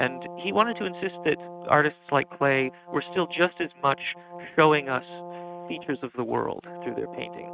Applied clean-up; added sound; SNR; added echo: neural mask model RNNoise.